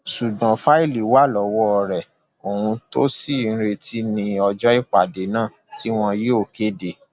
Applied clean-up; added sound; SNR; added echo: none; none; none; none.